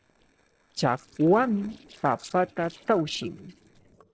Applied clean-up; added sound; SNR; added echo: neural separator model SepFormer DNS4.